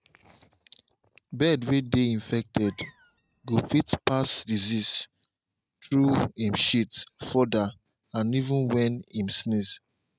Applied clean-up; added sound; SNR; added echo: neural mask model RNNoise.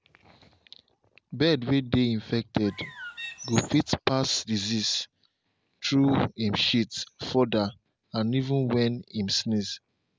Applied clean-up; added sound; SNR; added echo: none; Bird; 12 dB; none.